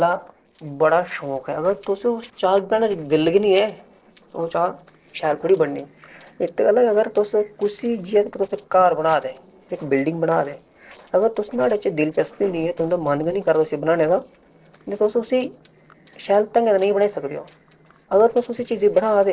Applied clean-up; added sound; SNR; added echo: neural separator model SepFormer DNS4.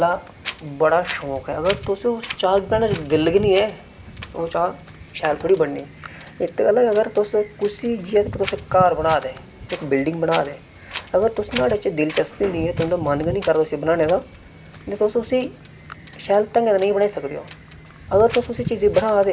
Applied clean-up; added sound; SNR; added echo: none; Wind; 14 dB; none.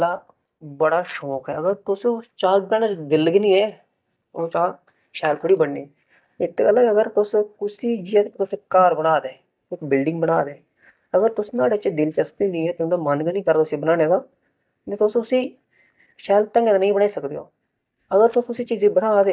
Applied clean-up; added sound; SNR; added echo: neural mask model DeepFilterNet 3.